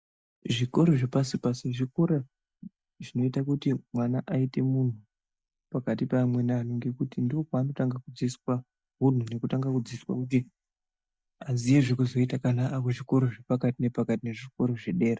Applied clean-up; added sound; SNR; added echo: neural mask model DeepFilterNet 3.